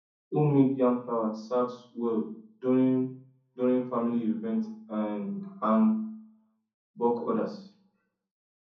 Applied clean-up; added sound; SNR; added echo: none; none; none; reverberation time 0.6 s.